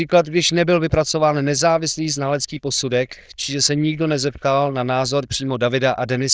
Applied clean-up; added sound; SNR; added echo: neural diffusion model UNIVERSE++.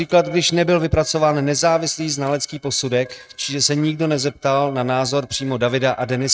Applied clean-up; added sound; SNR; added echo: neural mask model RNNoise.